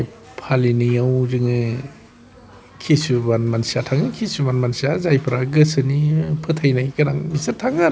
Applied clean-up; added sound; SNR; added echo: none; none; none; none.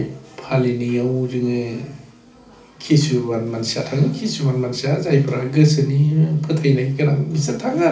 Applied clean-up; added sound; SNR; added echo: none; none; none; reverberation time 0.4 s.